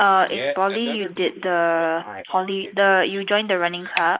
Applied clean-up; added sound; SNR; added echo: neural mask model Resemble Enhance denoiser.